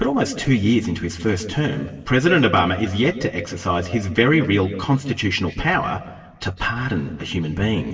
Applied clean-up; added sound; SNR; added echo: none; none; none; reverberation time 1.4 s.